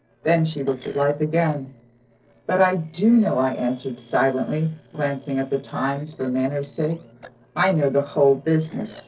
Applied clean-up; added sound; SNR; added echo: neural separator model SepFormer DNS4.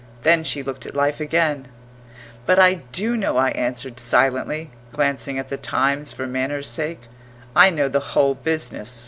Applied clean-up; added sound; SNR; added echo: none; none; none; none.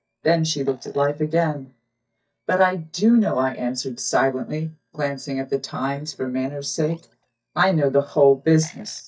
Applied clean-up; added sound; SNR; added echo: neural mask model DeepFilterNet 3.